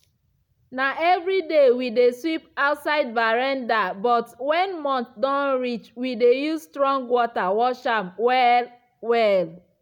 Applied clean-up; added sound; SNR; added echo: none; none; none; none.